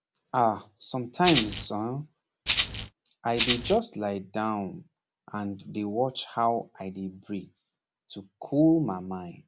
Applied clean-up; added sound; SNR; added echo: none; Rattle (instrument); 0 dB; none.